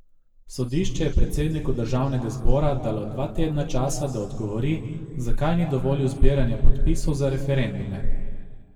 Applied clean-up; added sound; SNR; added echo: none; none; none; reverberation time 1.8 s.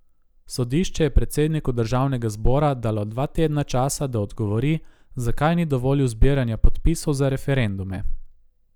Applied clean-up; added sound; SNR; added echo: none; none; none; none.